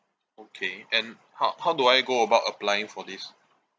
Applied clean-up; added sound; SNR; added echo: none; none; none; none.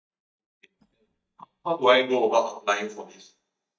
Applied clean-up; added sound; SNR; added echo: neural mask model DeepFilterNet 3.